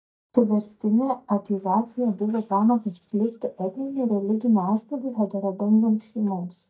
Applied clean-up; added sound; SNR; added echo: neural mask model DeepFilterNet 3.